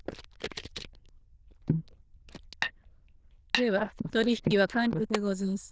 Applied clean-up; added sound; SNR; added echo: neural diffusion model UNIVERSE++.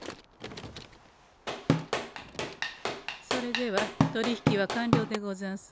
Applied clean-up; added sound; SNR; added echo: none; Drum / Drum kit; -4 dB; none.